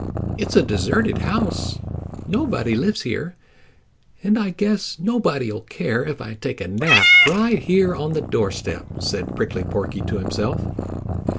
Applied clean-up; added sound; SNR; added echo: none; Meow / Purr; 2 dB; none.